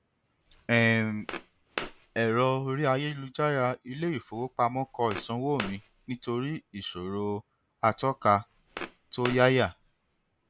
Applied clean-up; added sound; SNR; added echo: none; Walk, footsteps; 14 dB; none.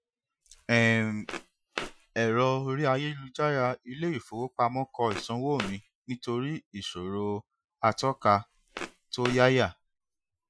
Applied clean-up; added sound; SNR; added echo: classical method Wiener filter.